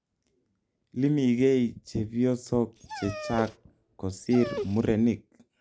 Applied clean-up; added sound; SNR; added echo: none; Dog; 11 dB; none.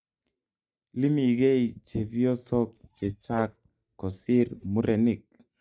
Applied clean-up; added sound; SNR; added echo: neural mask model DeepFilterNet 3.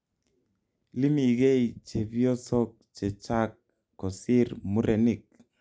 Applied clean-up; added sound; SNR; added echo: none; none; none; none.